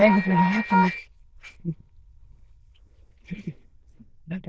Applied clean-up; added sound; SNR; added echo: neural diffusion model UNIVERSE++.